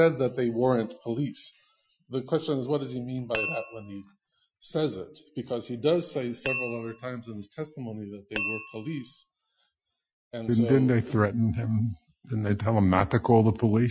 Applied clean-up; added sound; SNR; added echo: classical method Wiener filter.